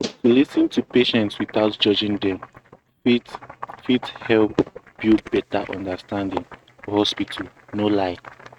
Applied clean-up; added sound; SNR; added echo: neural mask model RNNoise.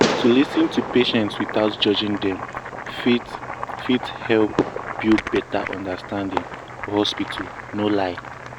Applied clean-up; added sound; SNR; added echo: none; Boiling + Fireworks; 6 dB; none.